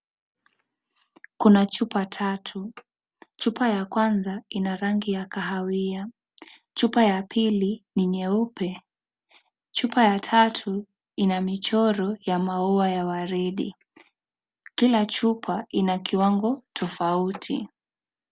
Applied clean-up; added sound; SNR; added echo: none; none; none; none.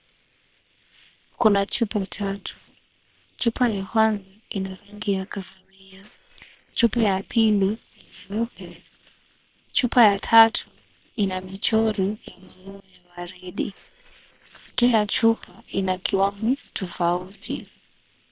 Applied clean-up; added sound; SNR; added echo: neural separator model SepFormer WHAM!.